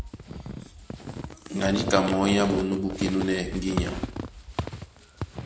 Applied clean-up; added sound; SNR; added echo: none; Squeak / Walk, footsteps; 7 dB; none.